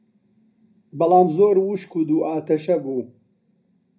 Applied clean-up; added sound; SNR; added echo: none; none; none; reverberation time 0.5 s.